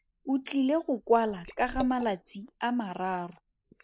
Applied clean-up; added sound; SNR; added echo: neural mask model Resemble Enhance denoiser.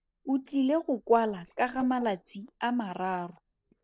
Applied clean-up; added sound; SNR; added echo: neural separator model SepFormer DNS4.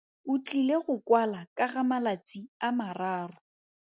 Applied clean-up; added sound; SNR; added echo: none; none; none; none.